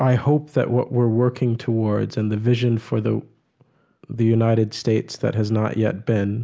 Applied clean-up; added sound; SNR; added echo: none; none; none; none.